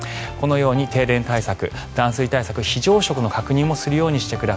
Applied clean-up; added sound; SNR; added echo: none; none; none; none.